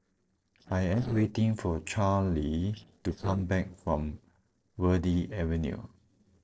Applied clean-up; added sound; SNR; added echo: neural separator model SepFormer DNS4.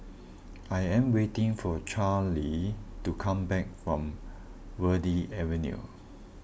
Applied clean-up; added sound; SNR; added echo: none; none; none; none.